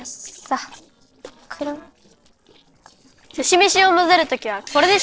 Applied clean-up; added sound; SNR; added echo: neural separator model SepFormer DNS4.